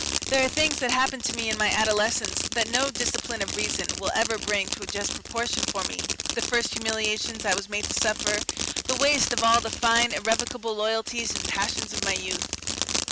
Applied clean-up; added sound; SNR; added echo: none; Fireworks; 3 dB; none.